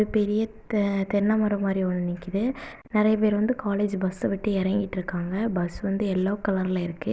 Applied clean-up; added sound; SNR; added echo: none; none; none; none.